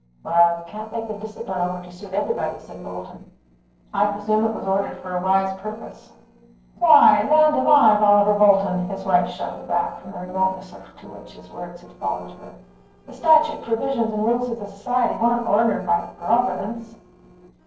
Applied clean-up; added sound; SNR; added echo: neural separator model SepFormer DNS4.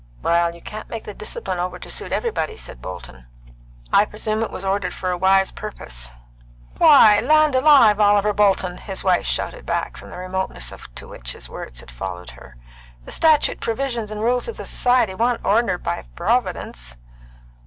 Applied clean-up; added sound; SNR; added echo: none; none; none; none.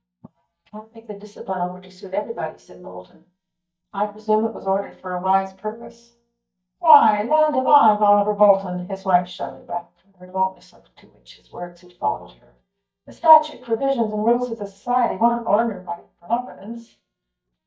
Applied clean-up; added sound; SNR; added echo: neural mask model DeepFilterNet 3.